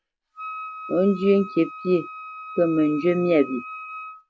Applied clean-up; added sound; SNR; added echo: none; Wind instrument, woodwind instrument; 14 dB; none.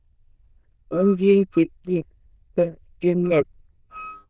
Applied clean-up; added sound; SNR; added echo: neural diffusion model UNIVERSE++.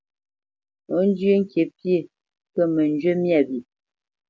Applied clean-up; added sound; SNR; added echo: none; none; none; none.